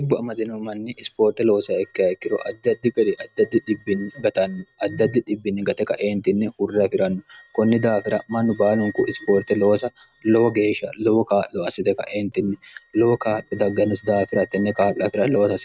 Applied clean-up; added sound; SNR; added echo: neural mask model RNNoise.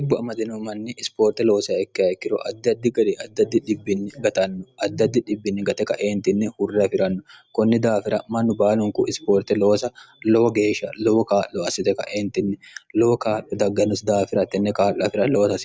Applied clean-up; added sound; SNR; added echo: none; none; none; none.